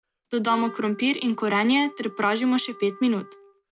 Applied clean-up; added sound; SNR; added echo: none; Wind instrument, woodwind instrument; 18 dB; none.